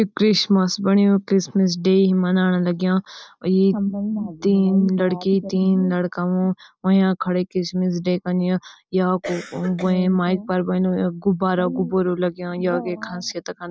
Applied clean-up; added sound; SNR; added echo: neural mask model DeepFilterNet 3.